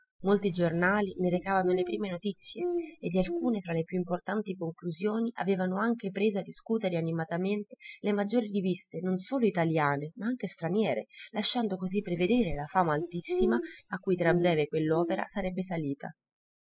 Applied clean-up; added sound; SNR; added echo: classical method spectral subtraction.